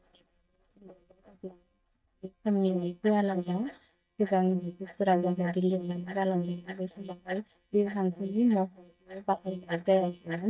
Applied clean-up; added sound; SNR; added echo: neural mask model DeepFilterNet 3.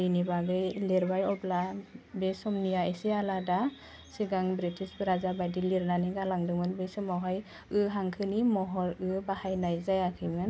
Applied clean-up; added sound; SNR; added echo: none; none; none; none.